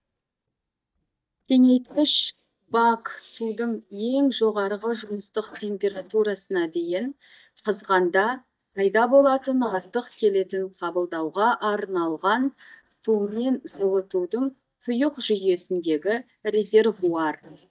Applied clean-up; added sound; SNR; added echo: neural mask model DeepFilterNet 3.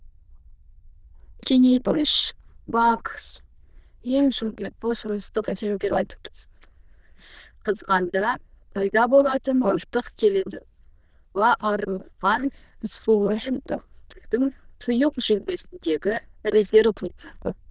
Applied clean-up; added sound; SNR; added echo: neural diffusion model UNIVERSE++.